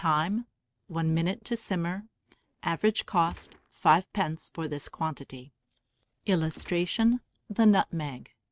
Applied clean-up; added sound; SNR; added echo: neural mask model RNNoise.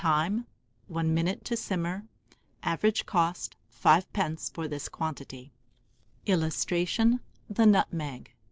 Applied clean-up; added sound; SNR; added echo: none; none; none; none.